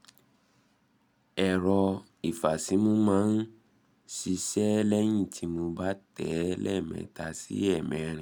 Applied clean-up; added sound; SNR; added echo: none; none; none; none.